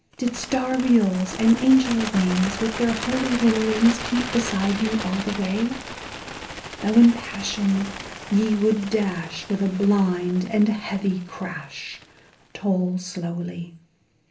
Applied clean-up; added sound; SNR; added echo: none; Bird; 12 dB; reverberation time 0.3 s.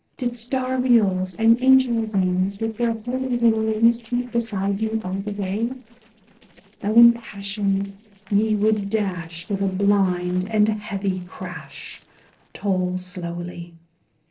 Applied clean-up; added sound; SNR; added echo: neural separator model SepFormer DNS4.